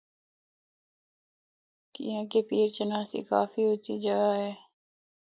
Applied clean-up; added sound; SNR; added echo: none; none; none; none.